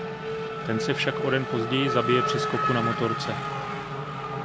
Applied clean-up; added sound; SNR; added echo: none; Race car, auto racing / Accelerating, revving, vroom; 1 dB; none.